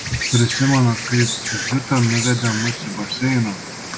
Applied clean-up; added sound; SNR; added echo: none; Insect; 6 dB; none.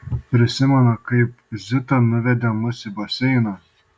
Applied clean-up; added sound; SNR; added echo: none; none; none; none.